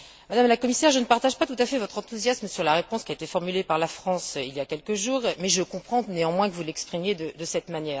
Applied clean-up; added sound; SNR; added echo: none; none; none; none.